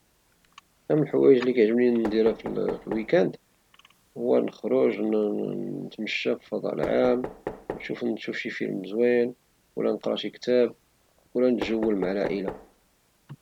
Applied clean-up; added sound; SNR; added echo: none; Knock; 15 dB; none.